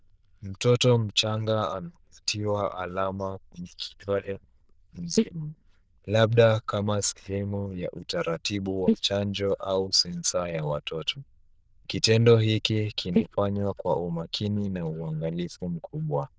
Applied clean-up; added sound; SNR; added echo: neural diffusion model UNIVERSE++.